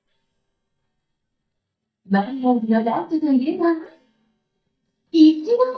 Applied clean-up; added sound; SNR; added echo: neural mask model DeepFilterNet 3.